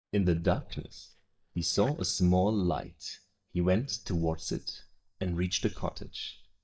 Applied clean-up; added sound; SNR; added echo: neural mask model DeepFilterNet 3.